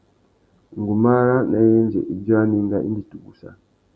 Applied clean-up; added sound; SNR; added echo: none; none; none; none.